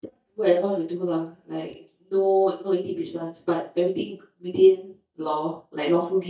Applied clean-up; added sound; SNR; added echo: neural mask model DeepFilterNet 3.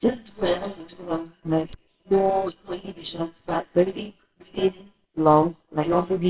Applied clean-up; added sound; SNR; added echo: neural separator model SepFormer WHAMR!.